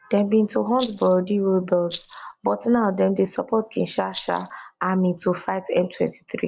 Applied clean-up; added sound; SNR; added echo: none; Rattle; 16 dB; none.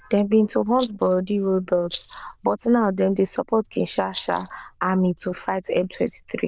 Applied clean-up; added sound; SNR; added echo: neural diffusion model UNIVERSE++.